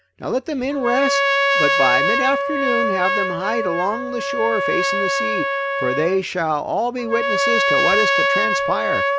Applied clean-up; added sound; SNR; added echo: none; Trumpet; -3 dB; none.